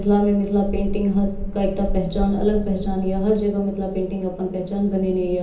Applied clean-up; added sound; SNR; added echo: none; Wind; 7 dB; reverberation time 0.6 s.